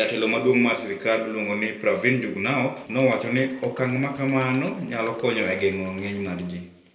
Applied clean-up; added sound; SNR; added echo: neural separator model SepFormer DNS4.